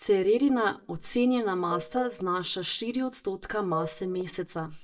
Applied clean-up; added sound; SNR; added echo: neural mask model DeepFilterNet 3.